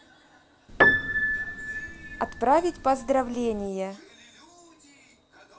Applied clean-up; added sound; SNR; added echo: none; Piano; -2 dB; none.